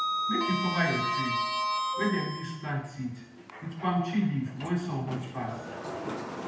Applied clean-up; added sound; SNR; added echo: none; Sliding door; 2 dB; reverberation time 0.8 s.